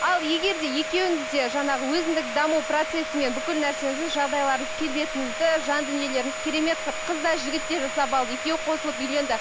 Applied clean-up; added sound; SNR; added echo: none; Domestic sounds, home sounds; 5 dB; none.